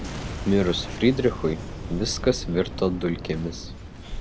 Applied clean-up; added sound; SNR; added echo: none; Boom + Breathing; 8 dB; none.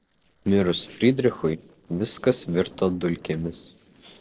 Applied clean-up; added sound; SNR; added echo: neural separator model SepFormer DNS4.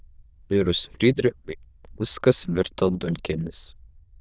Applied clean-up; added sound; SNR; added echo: neural diffusion model UNIVERSE++.